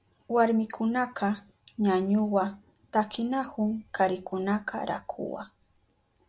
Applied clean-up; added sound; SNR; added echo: none; none; none; none.